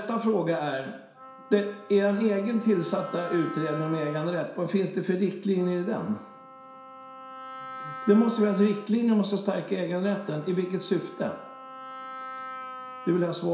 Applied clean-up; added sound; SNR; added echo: none; Wind instrument, woodwind instrument; 15 dB; reverberation time 0.7 s.